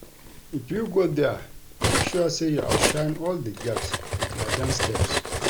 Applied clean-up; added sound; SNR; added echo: none; Cutlery, silverware; 1 dB; none.